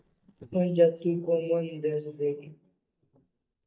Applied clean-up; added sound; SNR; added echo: neural mask model DeepFilterNet 3.